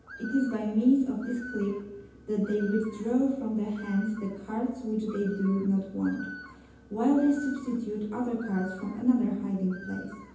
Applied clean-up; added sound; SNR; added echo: none; Bird; 18 dB; reverberation time 0.9 s.